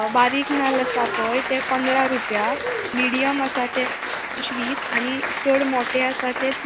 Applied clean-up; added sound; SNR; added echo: none; Applause; 4 dB; none.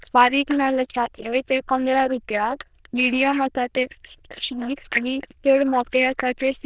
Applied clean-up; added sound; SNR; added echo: neural diffusion model UNIVERSE++.